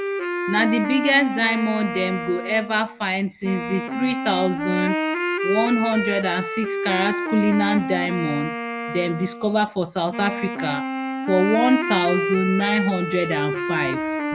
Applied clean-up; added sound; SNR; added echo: none; Wind instrument, woodwind instrument; 4 dB; none.